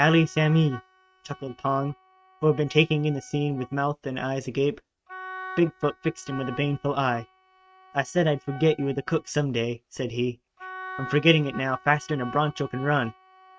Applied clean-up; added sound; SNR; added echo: neural mask model RNNoise.